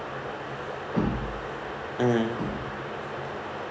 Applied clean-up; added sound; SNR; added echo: none; none; none; none.